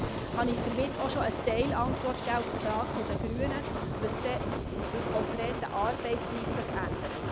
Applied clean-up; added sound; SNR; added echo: none; Fire; 0 dB; none.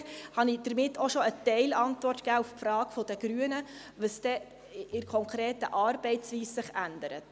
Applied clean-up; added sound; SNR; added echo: none; none; none; none.